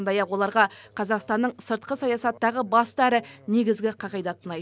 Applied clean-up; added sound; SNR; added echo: none; none; none; none.